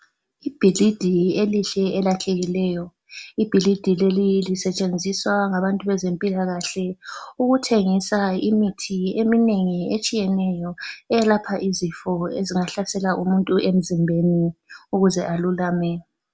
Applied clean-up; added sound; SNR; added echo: none; none; none; none.